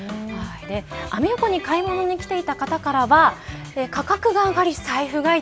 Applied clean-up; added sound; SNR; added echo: none; none; none; none.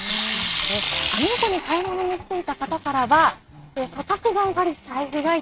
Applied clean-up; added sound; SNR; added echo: neural mask model RNNoise.